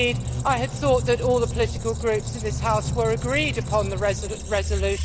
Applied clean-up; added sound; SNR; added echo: none; Squeak; 3 dB; none.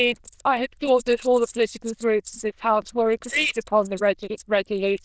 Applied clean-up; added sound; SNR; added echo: neural diffusion model UNIVERSE++.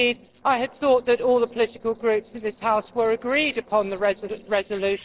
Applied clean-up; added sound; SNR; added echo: neural separator model SepFormer DNS4.